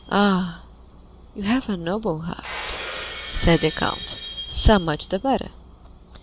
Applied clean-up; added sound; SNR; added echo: none; Shatter; 13 dB; none.